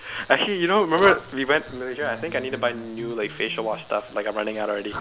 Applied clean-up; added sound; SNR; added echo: none; Bass guitar; 18 dB; none.